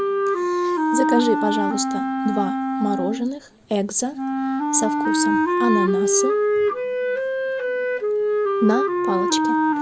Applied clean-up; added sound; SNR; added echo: none; Wind instrument, woodwind instrument; -4 dB; none.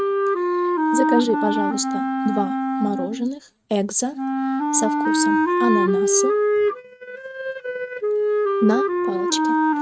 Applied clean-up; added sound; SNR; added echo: neural mask model RNNoise.